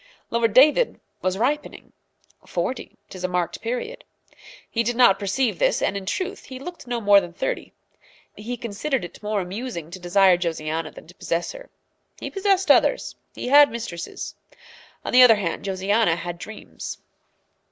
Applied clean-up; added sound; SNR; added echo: none; none; none; none.